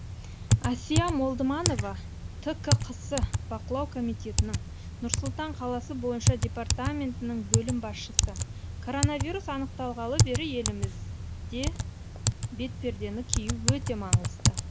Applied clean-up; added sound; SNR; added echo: none; Typing; -4 dB; none.